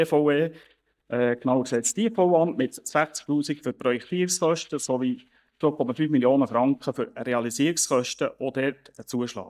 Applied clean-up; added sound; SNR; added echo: neural mask model DeepFilterNet 3.